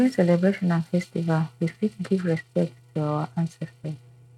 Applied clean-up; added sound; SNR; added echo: neural mask model RNNoise.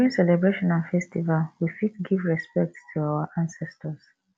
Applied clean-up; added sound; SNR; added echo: none; none; none; none.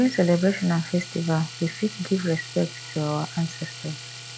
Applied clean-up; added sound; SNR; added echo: none; Domestic sounds, home sounds; 13 dB; none.